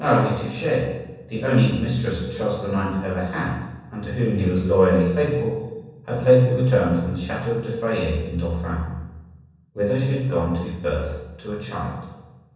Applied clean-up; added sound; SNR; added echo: none; none; none; reverberation time 1.1 s.